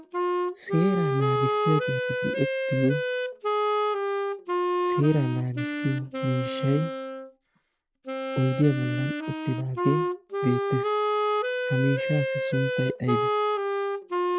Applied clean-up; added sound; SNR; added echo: none; Wind instrument, woodwind instrument; -1 dB; none.